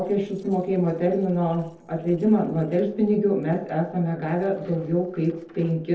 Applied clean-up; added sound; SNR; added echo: neural separator model SepFormer DNS4.